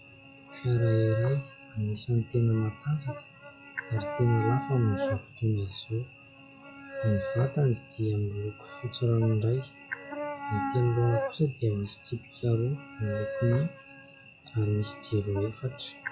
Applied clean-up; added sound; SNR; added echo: classical method log-MMSE.